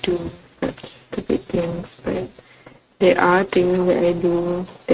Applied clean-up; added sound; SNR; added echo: neural mask model RNNoise.